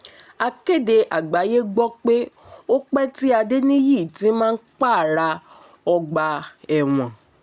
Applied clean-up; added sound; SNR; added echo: none; none; none; none.